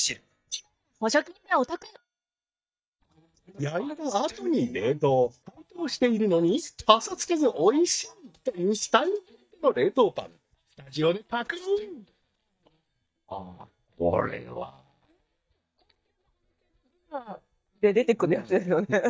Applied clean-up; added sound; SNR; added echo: neural mask model DeepFilterNet 3.